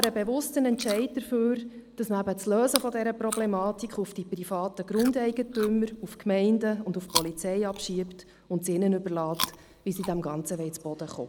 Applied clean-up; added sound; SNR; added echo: none; Chewing, mastication; 11 dB; none.